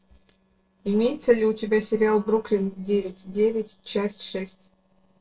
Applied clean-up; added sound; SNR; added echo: neural separator model SepFormer DNS4.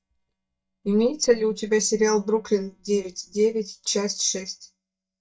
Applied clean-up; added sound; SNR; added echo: neural mask model DeepFilterNet 3.